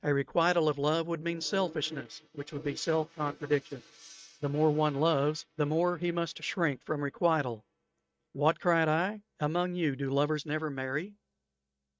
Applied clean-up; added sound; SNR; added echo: neural mask model RNNoise.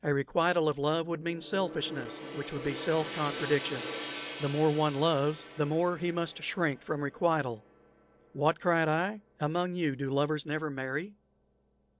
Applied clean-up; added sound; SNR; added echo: none; Gong; 13 dB; none.